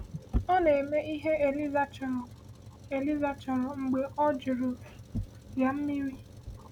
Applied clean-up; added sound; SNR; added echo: none; Truck; 18 dB; none.